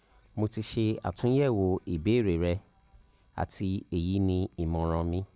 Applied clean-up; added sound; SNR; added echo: none; none; none; none.